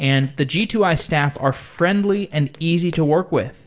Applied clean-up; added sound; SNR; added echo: neural separator model SepFormer DNS4.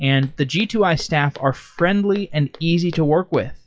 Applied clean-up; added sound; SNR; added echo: classical method WPE with log-MMSE.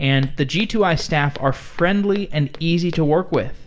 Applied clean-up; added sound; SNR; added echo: none; Walk, footsteps; 11 dB; reverberation time 0.5 s.